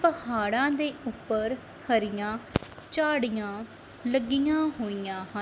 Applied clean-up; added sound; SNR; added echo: none; none; none; none.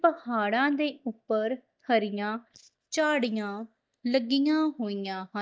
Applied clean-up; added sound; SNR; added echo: neural mask model DeepFilterNet 3.